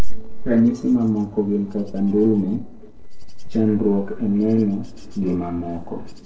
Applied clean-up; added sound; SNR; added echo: neural separator model SepFormer DNS4.